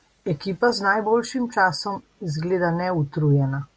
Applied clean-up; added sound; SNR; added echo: none; none; none; none.